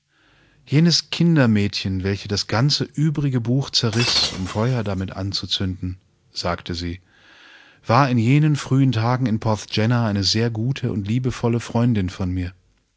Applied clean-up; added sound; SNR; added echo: none; Shatter; 11 dB; none.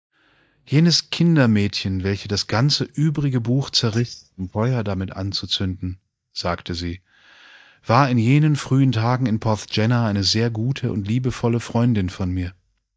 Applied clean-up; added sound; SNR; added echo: neural mask model DeepFilterNet 3.